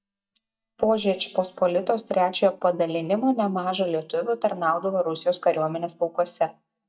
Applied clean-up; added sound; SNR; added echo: neural mask model DeepFilterNet 3.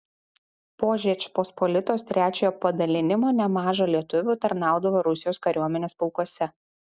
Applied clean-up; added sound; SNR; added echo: none; none; none; none.